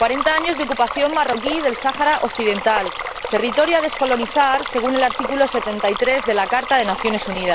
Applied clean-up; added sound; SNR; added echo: none; Stream; 8 dB; none.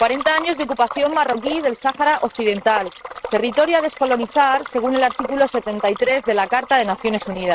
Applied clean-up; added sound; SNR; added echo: neural mask model RNNoise.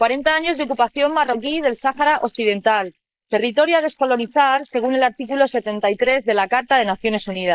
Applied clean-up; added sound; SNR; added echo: neural mask model Resemble Enhance denoiser.